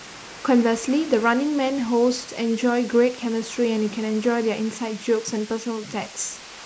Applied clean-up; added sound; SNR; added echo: neural mask model Resemble Enhance denoiser.